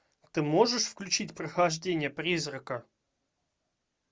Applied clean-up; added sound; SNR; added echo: none; none; none; none.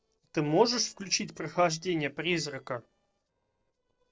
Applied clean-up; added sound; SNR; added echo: neural separator model SepFormer DNS4.